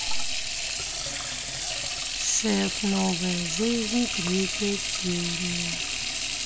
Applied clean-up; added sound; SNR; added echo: none; Sink (filling or washing) / Water tap, faucet; 1 dB; none.